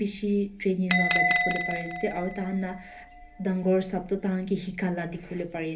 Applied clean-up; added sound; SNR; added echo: none; Bell; 3 dB; reverberation time 0.3 s.